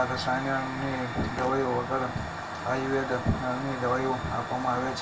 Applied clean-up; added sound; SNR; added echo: none; Hiss / Fire; 13 dB; reverberation time 0.1 s.